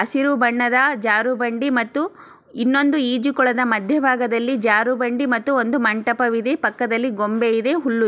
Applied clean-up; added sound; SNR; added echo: none; none; none; none.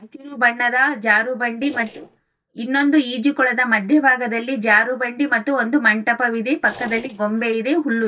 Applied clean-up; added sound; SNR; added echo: neural mask model DeepFilterNet 3.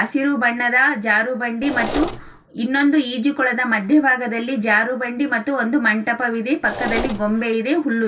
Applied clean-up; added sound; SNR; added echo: none; Mechanisms; 8 dB; reverberation time 0.2 s.